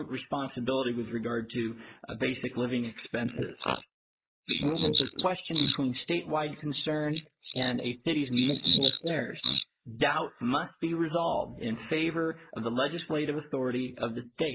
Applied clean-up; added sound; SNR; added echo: neural mask model Resemble Enhance denoiser.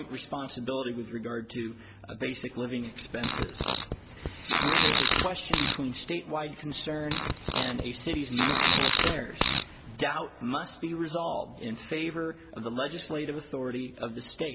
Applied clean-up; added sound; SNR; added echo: none; Fart; -5 dB; none.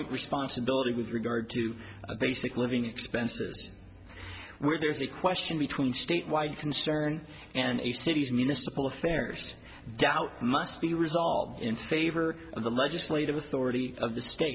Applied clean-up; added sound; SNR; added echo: none; none; none; none.